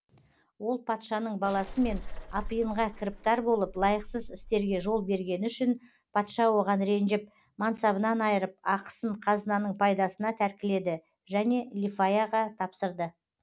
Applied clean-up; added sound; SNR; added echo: none; Bus / Engine; 11 dB; none.